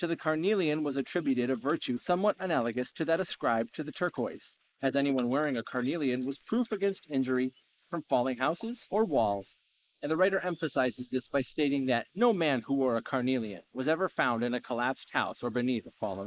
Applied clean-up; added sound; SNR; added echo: neural mask model Resemble Enhance denoiser.